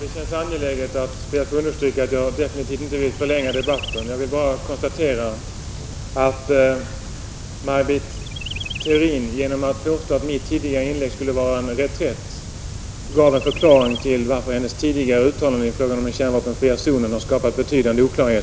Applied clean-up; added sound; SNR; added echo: none; Chirp, tweet; 13 dB; none.